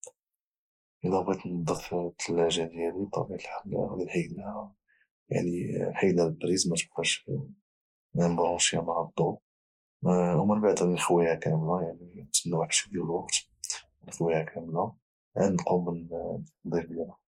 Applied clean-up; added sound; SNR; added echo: neural mask model Resemble Enhance denoiser.